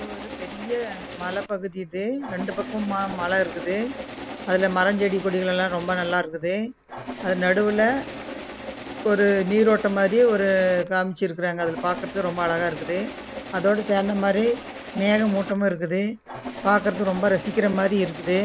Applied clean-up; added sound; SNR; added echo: none; Engine starting; 12 dB; none.